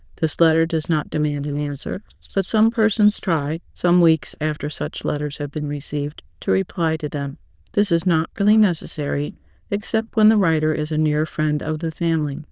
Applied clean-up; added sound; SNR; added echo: neural diffusion model UNIVERSE++.